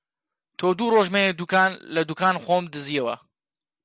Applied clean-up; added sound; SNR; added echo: none; none; none; none.